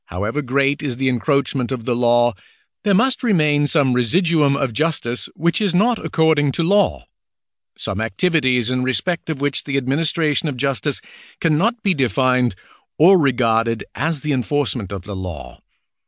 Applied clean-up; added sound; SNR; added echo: none; none; none; none.